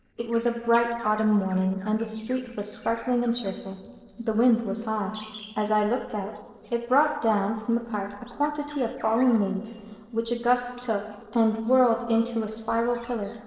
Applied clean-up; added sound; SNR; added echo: neural separator model SepFormer DNS4.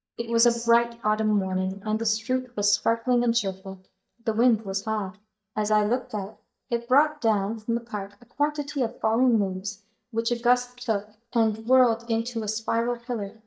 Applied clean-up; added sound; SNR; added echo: neural mask model DeepFilterNet 3.